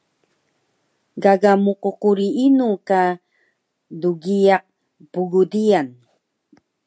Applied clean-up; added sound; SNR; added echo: none; none; none; none.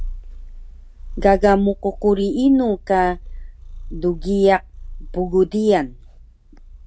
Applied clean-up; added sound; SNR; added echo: none; Purr; 12 dB; none.